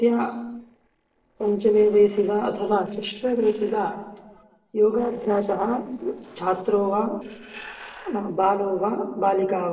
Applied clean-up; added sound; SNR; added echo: neural separator model SepFormer DNS4.